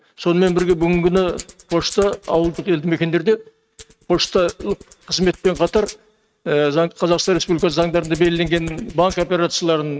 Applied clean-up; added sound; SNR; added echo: neural mask model RNNoise.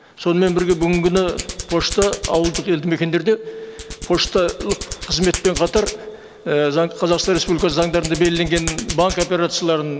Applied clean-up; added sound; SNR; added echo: none; Hands; 11 dB; none.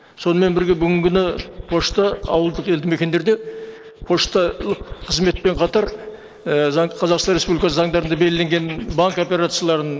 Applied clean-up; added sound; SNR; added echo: neural mask model Resemble Enhance denoiser.